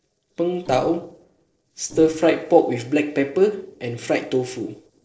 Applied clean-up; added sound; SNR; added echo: neural separator model SepFormer DNS4.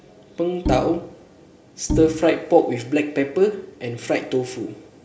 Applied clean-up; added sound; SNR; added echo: none; Bowed string instrument; 6 dB; reverberation time 0.7 s.